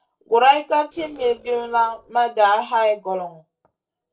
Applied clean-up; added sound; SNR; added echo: neural separator model SepFormer DNS4.